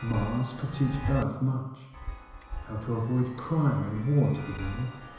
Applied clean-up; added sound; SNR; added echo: none; Chime; 11 dB; reverberation time 1.0 s.